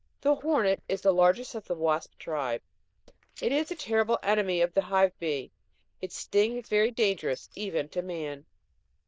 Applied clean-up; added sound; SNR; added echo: neural diffusion model UNIVERSE++.